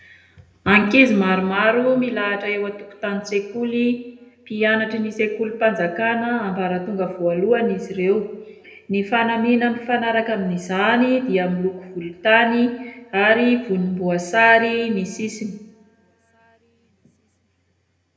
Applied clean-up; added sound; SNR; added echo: none; none; none; reverberation time 0.8 s.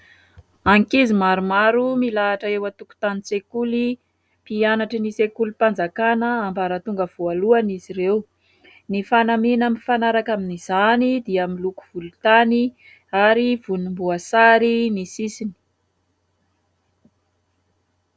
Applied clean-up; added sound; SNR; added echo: none; none; none; none.